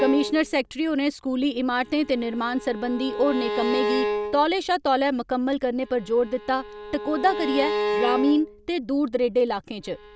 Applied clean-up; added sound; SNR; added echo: none; Bowed string instrument; 7 dB; none.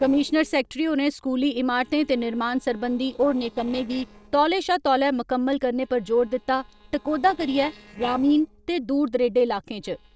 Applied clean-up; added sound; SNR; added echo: neural separator model SepFormer DNS4.